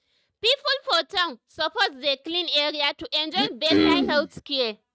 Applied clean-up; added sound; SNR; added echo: neural mask model RNNoise.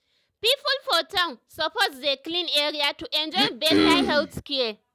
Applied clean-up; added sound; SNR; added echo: none; Cough; -2 dB; none.